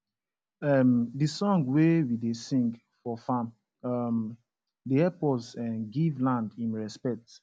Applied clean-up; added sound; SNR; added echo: none; none; none; none.